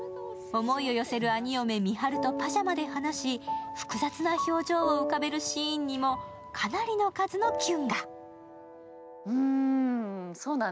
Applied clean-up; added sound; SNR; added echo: none; none; none; none.